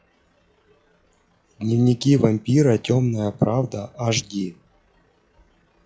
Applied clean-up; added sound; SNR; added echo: classical method log-MMSE.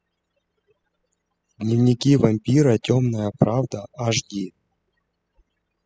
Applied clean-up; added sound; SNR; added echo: classical method spectral subtraction.